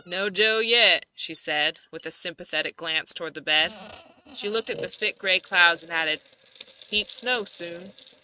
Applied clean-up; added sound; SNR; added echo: neural mask model RNNoise.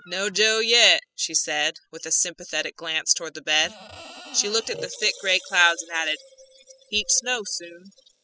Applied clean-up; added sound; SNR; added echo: classical method spectral subtraction.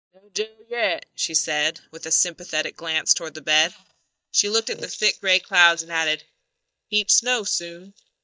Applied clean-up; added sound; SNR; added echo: neural mask model DeepFilterNet 3.